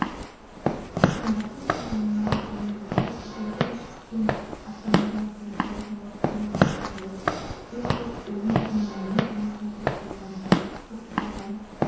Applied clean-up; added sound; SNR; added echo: none; Walk, footsteps / Siren; -3 dB; reverberation time 0.9 s.